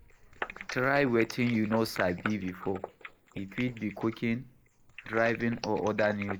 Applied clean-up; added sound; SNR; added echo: neural mask model Resemble Enhance denoiser.